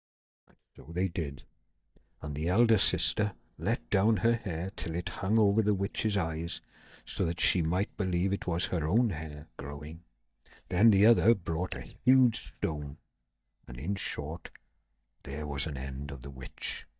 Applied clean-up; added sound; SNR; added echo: neural mask model DeepFilterNet 3.